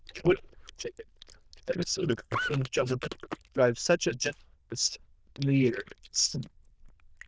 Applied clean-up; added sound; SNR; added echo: neural diffusion model UNIVERSE++.